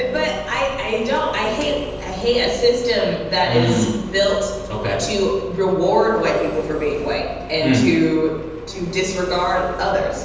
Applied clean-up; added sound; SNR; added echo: none; Engine; 13 dB; reverberation time 1.1 s.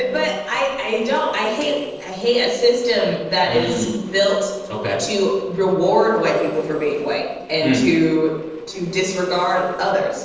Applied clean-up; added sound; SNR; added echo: neural separator model SepFormer DNS4.